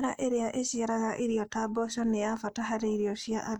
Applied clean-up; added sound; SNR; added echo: neural mask model Resemble Enhance denoiser.